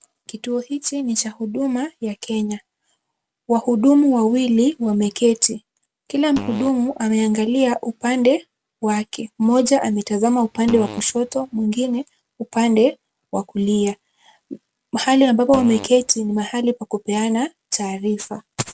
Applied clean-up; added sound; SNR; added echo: none; Fart; 14 dB; none.